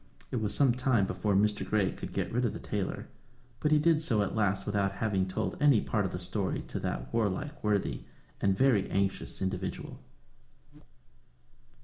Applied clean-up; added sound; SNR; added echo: none; Buzz; 18 dB; reverberation time 0.4 s.